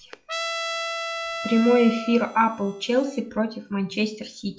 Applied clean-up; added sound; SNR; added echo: classical method log-MMSE.